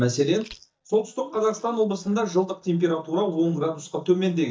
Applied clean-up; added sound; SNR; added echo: neural mask model DeepFilterNet 3.